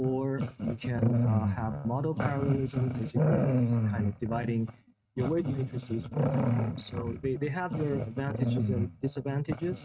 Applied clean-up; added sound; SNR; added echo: neural mask model RNNoise.